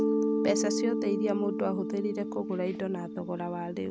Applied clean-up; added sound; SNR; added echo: none; Mallet percussion; -1 dB; none.